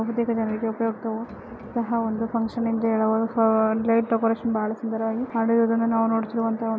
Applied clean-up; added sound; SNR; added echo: none; none; none; none.